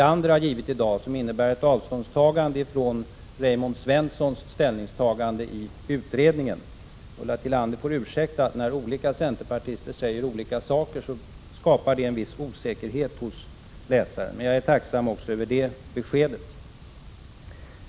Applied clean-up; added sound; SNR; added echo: none; none; none; none.